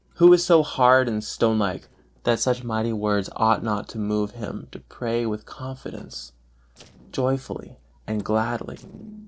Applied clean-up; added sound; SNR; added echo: neural separator model SepFormer DNS4.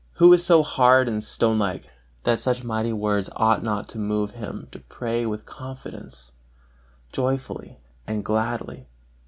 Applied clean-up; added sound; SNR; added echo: none; none; none; none.